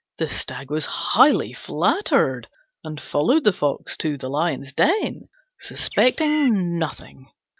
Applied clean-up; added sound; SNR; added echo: none; Bird; 11 dB; none.